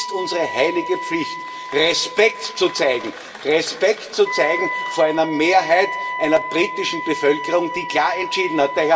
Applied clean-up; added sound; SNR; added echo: none; Wind instrument, woodwind instrument; 9 dB; reverberation time 1.4 s.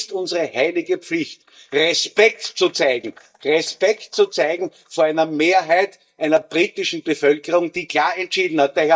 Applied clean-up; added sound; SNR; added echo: neural mask model DeepFilterNet 3.